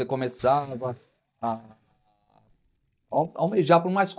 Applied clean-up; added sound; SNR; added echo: neural mask model DeepFilterNet 3.